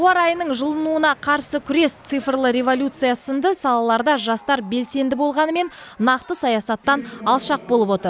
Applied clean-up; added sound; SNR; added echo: none; none; none; none.